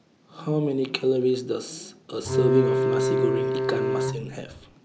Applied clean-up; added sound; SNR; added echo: none; Bowed string instrument; -3 dB; none.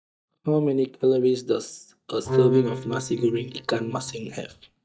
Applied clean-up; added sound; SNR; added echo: neural mask model DeepFilterNet 3.